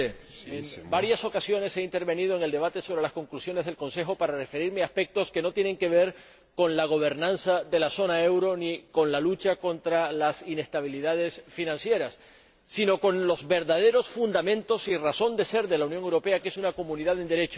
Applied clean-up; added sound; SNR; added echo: none; none; none; none.